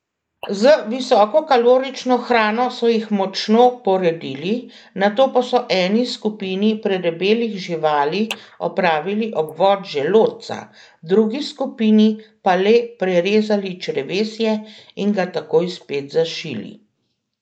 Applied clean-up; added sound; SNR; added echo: neural mask model Resemble Enhance denoiser.